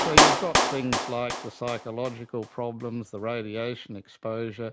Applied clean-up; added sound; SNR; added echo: none; Clapping; -4 dB; none.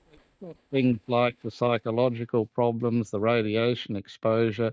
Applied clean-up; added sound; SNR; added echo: neural mask model DeepFilterNet 3.